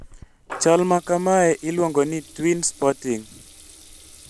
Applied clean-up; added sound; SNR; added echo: none; Water tap, faucet / Liquid; 20 dB; none.